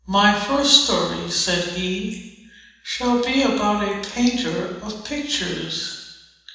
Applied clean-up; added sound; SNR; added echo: none; none; none; reverberation time 1.1 s.